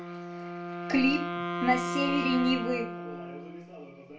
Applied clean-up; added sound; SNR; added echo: none; Wind instrument, woodwind instrument; 4 dB; reverberation time 0.3 s.